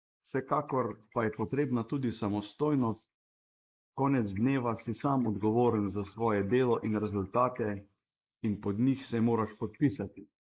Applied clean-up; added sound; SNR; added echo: neural mask model Resemble Enhance denoiser.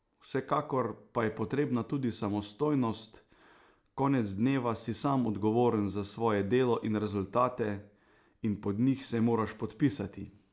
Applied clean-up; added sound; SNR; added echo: none; none; none; none.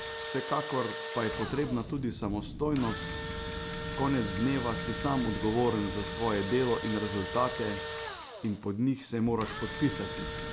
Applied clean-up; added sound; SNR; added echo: none; Wind + Engine / Drill; 6 dB; none.